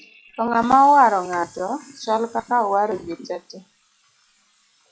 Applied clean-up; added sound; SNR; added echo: classical method log-MMSE.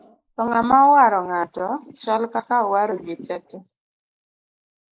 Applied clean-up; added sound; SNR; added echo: neural mask model Resemble Enhance denoiser.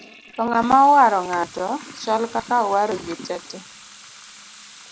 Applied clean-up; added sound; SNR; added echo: none; Toilet flush / Water tap, faucet; 19 dB; none.